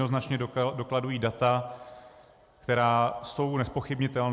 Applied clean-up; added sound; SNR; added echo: none; none; none; none.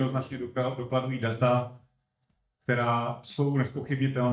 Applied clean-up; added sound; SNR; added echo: neural mask model DeepFilterNet 3.